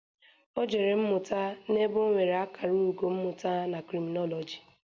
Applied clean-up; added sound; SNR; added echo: none; none; none; none.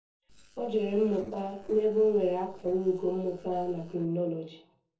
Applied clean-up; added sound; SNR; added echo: neural separator model SepFormer DNS4.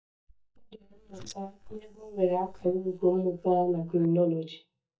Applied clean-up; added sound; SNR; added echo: neural mask model DeepFilterNet 3.